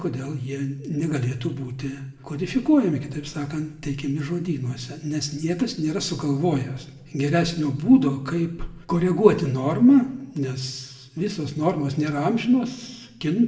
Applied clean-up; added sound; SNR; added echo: none; none; none; reverberation time 0.6 s.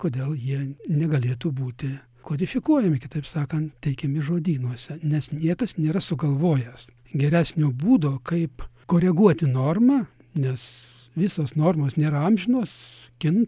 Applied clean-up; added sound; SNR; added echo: none; none; none; none.